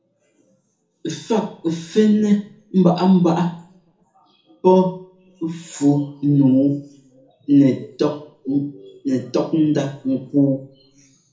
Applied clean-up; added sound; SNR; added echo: none; none; none; reverberation time 0.6 s.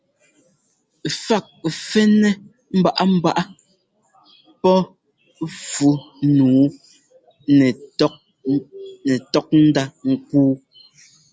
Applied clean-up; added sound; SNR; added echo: none; none; none; none.